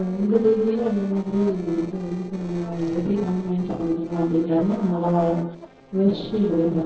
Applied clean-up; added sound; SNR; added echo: neural separator model SepFormer DNS4.